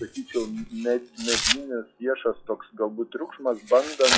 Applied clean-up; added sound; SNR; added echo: classical method log-MMSE.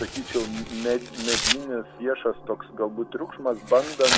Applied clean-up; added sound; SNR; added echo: none; Tearing; 4 dB; none.